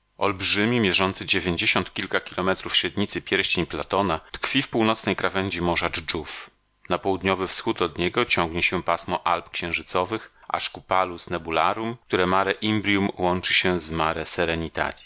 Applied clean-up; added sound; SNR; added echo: none; none; none; none.